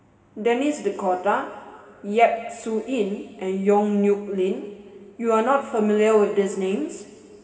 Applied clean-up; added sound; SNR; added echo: none; none; none; reverberation time 2.5 s.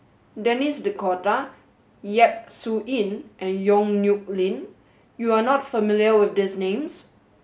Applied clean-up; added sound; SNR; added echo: none; none; none; none.